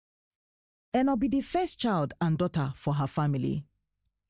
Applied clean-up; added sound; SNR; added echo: neural mask model DeepFilterNet 3.